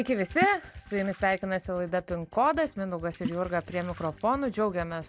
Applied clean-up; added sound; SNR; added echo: none; Water / Splash, splatter; 14 dB; none.